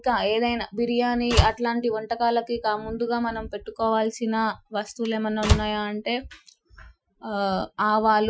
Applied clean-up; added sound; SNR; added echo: classical method Wiener filter.